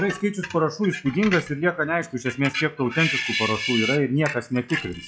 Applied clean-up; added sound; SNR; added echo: classical method log-MMSE.